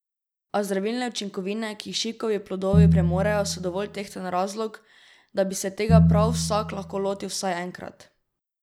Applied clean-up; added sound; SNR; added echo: none; Piano; -5 dB; none.